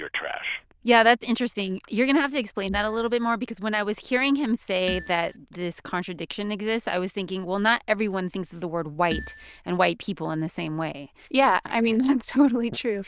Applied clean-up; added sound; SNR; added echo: neural diffusion model UNIVERSE++.